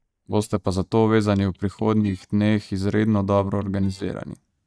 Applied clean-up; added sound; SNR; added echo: neural mask model DeepFilterNet 3.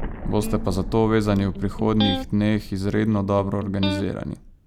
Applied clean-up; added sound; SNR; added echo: none; Explosion + Electric guitar; 8 dB; none.